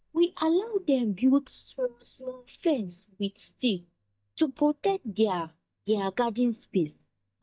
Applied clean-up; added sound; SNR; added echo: neural mask model DeepFilterNet 3.